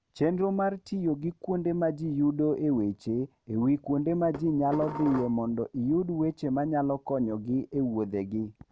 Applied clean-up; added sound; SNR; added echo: none; Dishes, pots, and pans; 11 dB; none.